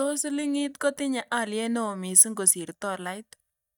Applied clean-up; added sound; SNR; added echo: neural mask model DeepFilterNet 3.